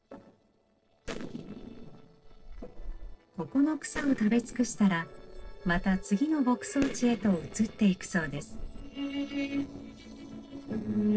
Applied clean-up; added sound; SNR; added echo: neural separator model SepFormer DNS4.